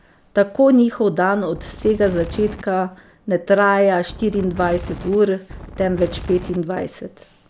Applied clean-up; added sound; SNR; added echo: none; Wind; 13 dB; none.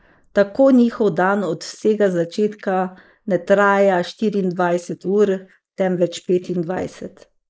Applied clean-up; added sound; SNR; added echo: neural mask model Resemble Enhance denoiser.